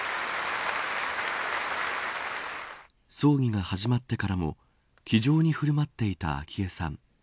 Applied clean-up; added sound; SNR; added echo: none; none; none; none.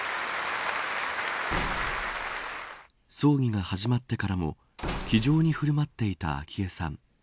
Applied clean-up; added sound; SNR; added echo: none; Slam / Wood; 12 dB; none.